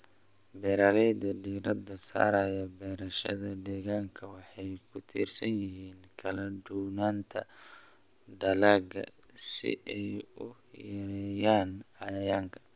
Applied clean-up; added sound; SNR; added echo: none; none; none; none.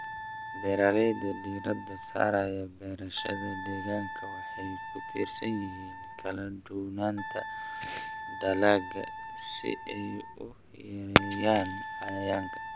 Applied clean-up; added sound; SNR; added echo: none; Fireworks + Wind instrument, woodwind instrument; 10 dB; none.